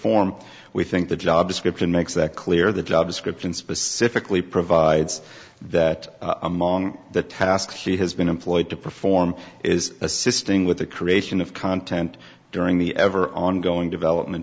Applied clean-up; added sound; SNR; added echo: none; none; none; none.